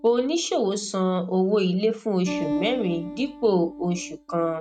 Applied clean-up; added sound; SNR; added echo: neural mask model RNNoise.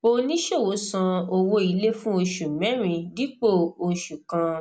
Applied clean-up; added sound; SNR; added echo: none; none; none; none.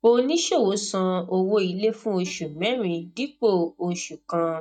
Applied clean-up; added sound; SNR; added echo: neural mask model DeepFilterNet 3.